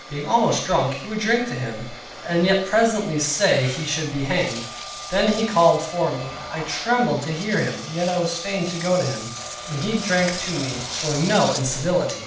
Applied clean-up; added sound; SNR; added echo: none; Engine; 12 dB; reverberation time 0.5 s.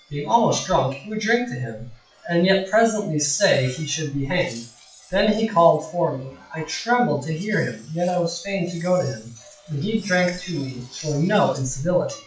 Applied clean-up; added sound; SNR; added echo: classical method WPE with log-MMSE.